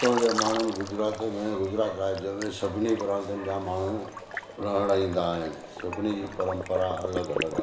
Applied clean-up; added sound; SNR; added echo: none; Liquid; 9 dB; none.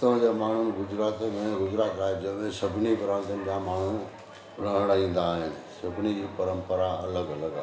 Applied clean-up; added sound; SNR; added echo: none; none; none; none.